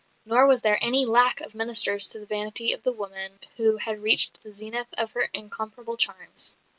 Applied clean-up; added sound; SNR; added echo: none; none; none; none.